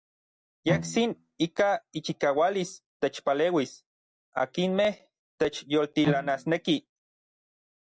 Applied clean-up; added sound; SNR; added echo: neural mask model DeepFilterNet 3.